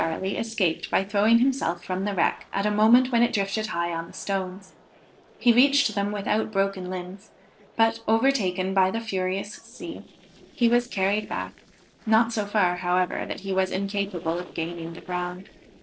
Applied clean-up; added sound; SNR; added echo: neural separator model SepFormer DNS4.